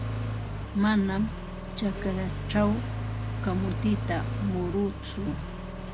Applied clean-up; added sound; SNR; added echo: none; Accelerating, revving, vroom; 3 dB; none.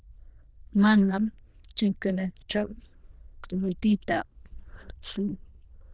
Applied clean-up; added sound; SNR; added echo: neural diffusion model UNIVERSE++.